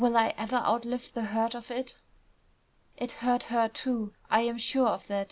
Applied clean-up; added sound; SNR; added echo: none; none; none; none.